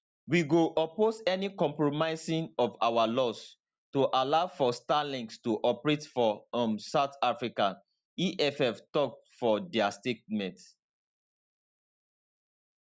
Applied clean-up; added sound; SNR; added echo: none; none; none; none.